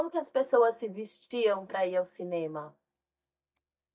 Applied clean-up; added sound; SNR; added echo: neural mask model DeepFilterNet 3.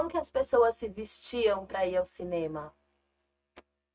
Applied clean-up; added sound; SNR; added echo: neural mask model RNNoise.